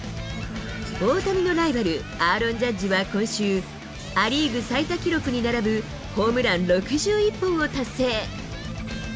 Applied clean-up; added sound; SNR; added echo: none; none; none; none.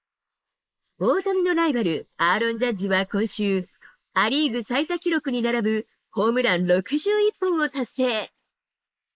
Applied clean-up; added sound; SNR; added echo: neural mask model Resemble Enhance denoiser.